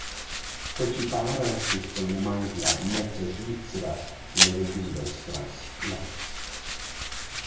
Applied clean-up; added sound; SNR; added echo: none; Domestic sounds, home sounds; -1 dB; reverberation time 0.8 s.